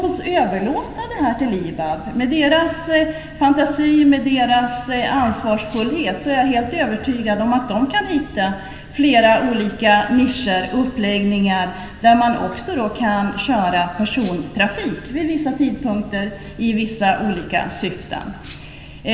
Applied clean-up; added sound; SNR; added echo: none; Rattle (instrument); 13 dB; reverberation time 2.4 s.